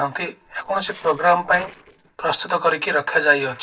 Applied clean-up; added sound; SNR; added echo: neural separator model SepFormer DNS4.